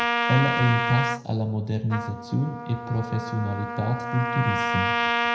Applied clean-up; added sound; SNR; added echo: none; Trumpet; 1 dB; reverberation time 0.7 s.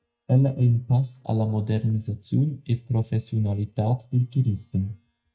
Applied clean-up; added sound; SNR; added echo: neural mask model DeepFilterNet 3.